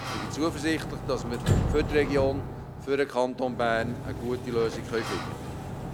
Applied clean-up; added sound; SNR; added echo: none; Sliding door; 3 dB; none.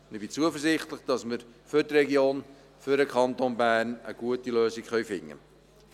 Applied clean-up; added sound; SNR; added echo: none; none; none; none.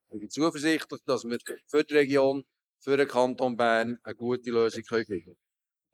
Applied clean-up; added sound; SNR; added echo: neural mask model Resemble Enhance denoiser.